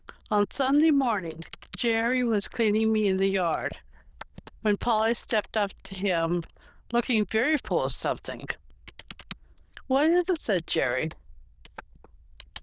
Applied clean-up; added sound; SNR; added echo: neural diffusion model UNIVERSE++.